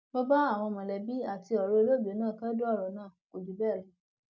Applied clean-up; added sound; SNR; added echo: none; none; none; none.